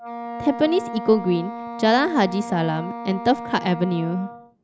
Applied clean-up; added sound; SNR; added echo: none; Wind instrument, woodwind instrument; 10 dB; none.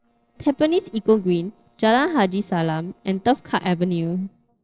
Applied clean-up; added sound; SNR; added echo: neural separator model SepFormer DNS4.